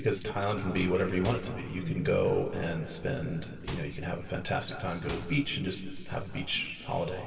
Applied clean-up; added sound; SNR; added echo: none; Microwave oven; 12 dB; reverberation time 2.7 s.